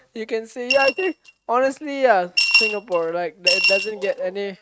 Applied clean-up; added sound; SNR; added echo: neural mask model RNNoise.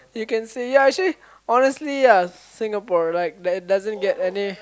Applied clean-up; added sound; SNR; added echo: none; none; none; none.